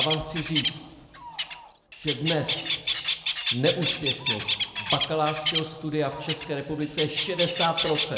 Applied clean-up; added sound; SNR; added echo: none; Bird; 0 dB; reverberation time 1.3 s.